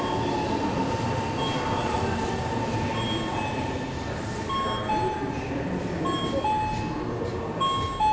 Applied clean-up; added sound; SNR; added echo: none; Subway, metro, underground; -5 dB; reverberation time 2.2 s.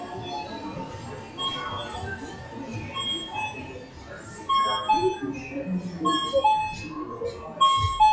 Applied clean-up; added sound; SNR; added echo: classical method WPE with log-MMSE.